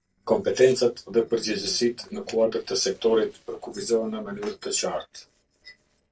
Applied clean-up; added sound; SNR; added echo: neural separator model SepFormer DNS4.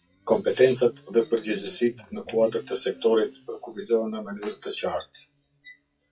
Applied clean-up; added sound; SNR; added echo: classical method WPE with log-MMSE.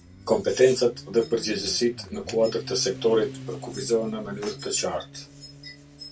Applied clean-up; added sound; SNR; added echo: none; Motorcycle; 16 dB; reverberation time 0.2 s.